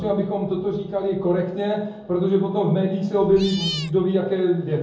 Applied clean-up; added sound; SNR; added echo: none; Cat; 10 dB; reverberation time 0.7 s.